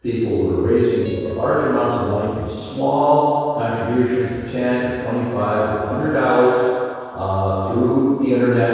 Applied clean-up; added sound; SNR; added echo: neural separator model SepFormer DNS4.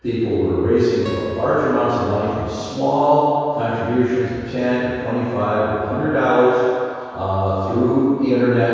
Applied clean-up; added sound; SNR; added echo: none; Acoustic guitar; 20 dB; reverberation time 2.2 s.